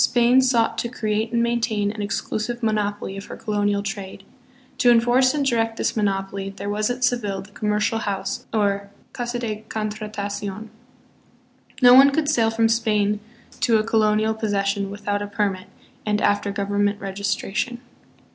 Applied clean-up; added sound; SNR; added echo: none; none; none; none.